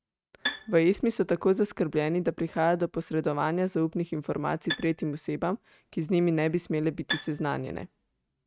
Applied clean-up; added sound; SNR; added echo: neural mask model RNNoise.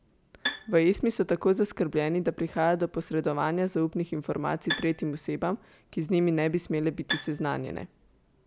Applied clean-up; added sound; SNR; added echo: none; Bowed string instrument; 9 dB; none.